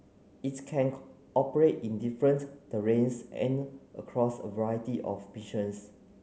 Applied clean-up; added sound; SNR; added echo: none; none; none; none.